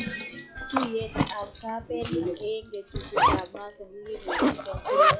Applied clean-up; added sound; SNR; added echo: classical method log-MMSE.